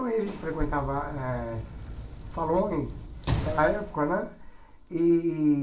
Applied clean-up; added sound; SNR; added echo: none; Sliding door / Slam; 8 dB; reverberation time 0.2 s.